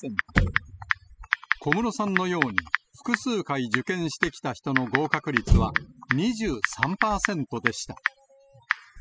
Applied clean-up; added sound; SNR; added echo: classical method spectral subtraction.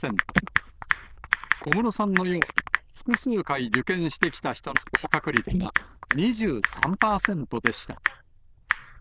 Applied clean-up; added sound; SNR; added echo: neural diffusion model UNIVERSE++.